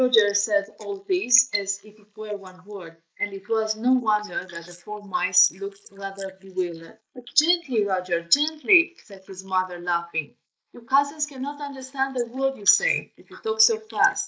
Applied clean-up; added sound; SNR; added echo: neural mask model Resemble Enhance denoiser.